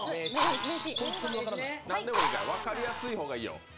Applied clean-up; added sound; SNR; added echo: none; Bird vocalization, bird call, bird song + Drill; -5 dB; none.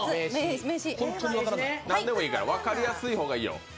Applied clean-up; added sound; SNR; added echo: none; none; none; none.